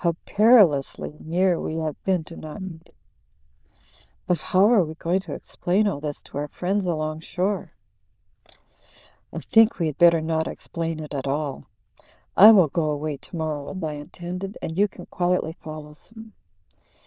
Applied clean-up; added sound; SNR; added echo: neural diffusion model UNIVERSE++.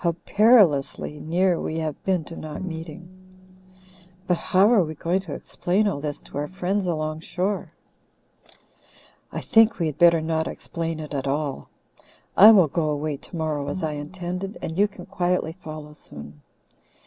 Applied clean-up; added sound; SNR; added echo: none; Bowed string instrument; 16 dB; none.